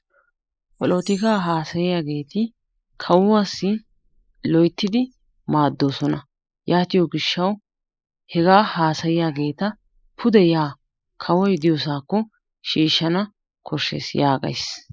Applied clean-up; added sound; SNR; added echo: neural mask model Resemble Enhance denoiser.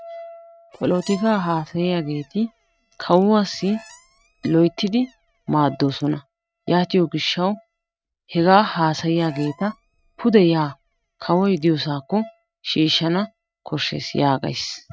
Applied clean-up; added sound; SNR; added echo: neural mask model RNNoise.